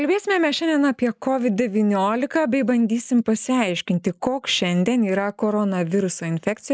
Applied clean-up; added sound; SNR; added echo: neural mask model Resemble Enhance denoiser.